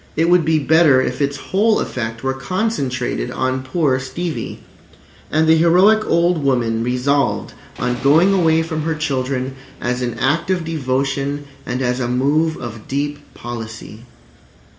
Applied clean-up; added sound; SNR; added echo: none; Thunder; 18 dB; reverberation time 1.3 s.